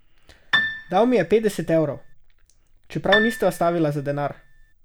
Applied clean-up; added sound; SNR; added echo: none; Piano; 5 dB; none.